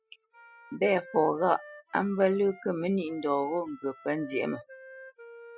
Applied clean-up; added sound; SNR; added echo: classical method spectral subtraction.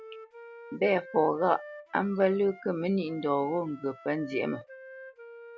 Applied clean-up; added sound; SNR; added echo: none; Wind instrument, woodwind instrument; 17 dB; none.